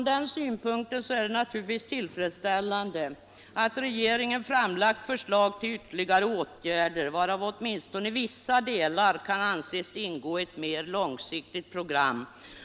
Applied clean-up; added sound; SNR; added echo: none; none; none; none.